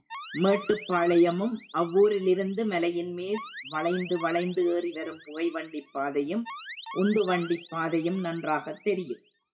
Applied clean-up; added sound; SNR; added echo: classical method WPE with log-MMSE.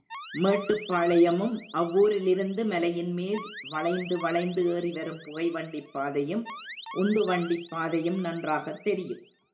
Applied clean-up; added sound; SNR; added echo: none; Alarm; 17 dB; reverberation time 0.3 s.